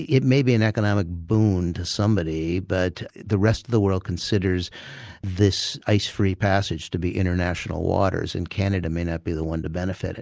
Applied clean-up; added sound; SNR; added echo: none; none; none; none.